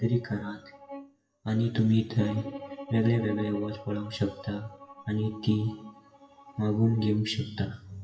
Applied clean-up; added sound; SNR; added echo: classical method WPE with log-MMSE.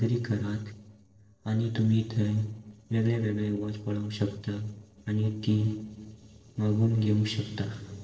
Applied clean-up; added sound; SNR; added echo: neural separator model SepFormer DNS4.